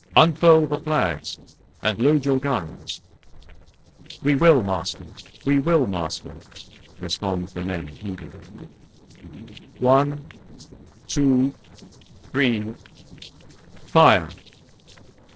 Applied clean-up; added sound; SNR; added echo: neural separator model SepFormer DNS4.